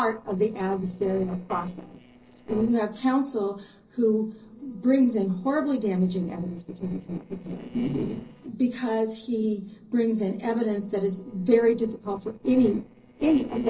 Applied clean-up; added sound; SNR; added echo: neural separator model SepFormer DNS4.